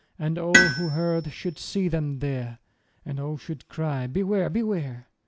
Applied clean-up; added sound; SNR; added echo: none; Tools; 0 dB; none.